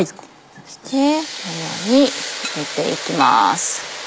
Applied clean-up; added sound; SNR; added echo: none; none; none; none.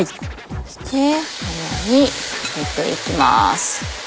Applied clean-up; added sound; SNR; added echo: none; Scratching (performance technique); 11 dB; none.